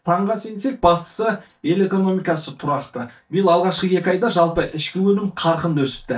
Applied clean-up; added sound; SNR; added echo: neural mask model DeepFilterNet 3.